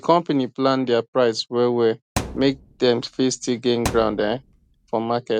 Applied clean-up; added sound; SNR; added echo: none; Thump, thud; 12 dB; none.